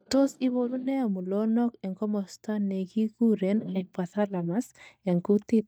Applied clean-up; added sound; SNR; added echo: neural mask model DeepFilterNet 3.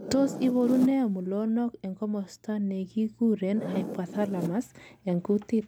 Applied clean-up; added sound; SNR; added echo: none; Zipper (clothing); 11 dB; none.